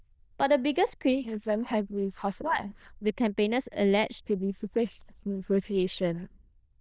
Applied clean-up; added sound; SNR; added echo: neural diffusion model UNIVERSE++.